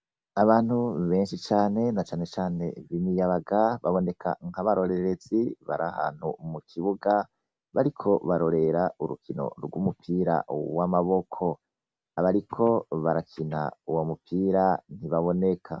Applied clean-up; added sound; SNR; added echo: none; none; none; none.